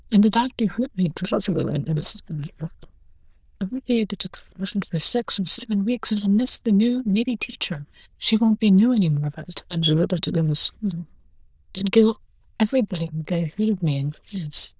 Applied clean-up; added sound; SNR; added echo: neural diffusion model UNIVERSE++.